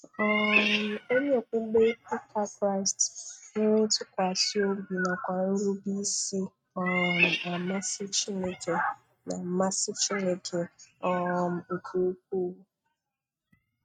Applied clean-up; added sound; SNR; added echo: neural mask model RNNoise.